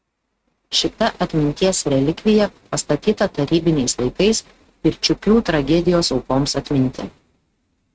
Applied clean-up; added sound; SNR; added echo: neural mask model RNNoise.